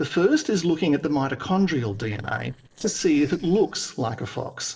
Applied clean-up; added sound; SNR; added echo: neural separator model SepFormer DNS4.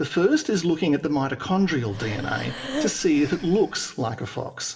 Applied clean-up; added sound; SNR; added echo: none; Breathing; 11 dB; reverberation time 0.9 s.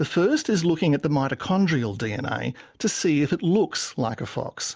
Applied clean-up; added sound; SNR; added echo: none; none; none; none.